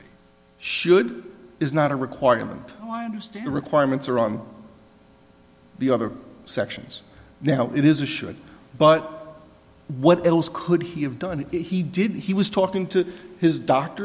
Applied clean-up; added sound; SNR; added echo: none; none; none; none.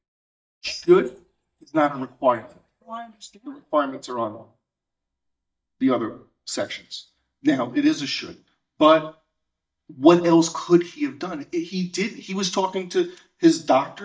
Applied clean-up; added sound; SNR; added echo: neural mask model DeepFilterNet 3.